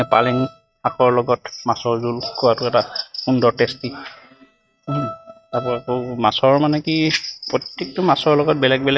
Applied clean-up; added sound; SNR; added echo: neural mask model RNNoise.